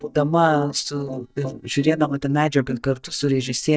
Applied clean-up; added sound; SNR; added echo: neural mask model DeepFilterNet 3.